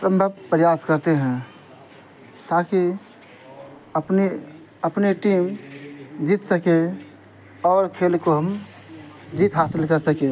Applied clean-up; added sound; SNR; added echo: none; none; none; none.